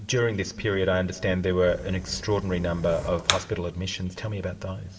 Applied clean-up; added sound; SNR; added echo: none; Fire; 11 dB; reverberation time 1.7 s.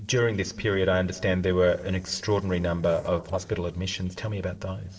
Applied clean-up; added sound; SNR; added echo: neural separator model SepFormer DNS4.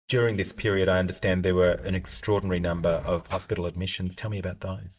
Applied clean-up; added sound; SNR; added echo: neural mask model DeepFilterNet 3.